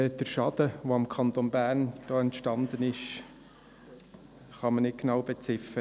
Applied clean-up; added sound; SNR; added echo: none; none; none; none.